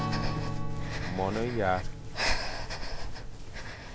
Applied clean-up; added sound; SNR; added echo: none; Strum + Breathing; -5 dB; none.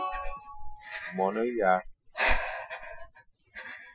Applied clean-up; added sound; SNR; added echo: classical method Wiener filter.